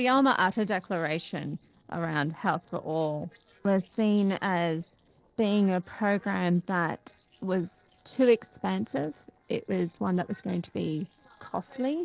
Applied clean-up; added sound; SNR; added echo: neural separator model SepFormer DNS4.